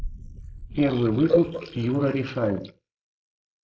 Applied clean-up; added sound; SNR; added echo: neural mask model Resemble Enhance denoiser.